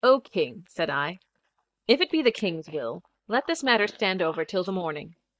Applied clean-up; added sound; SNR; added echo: neural mask model DeepFilterNet 3.